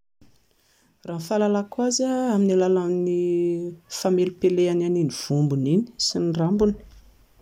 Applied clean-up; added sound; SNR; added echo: none; none; none; none.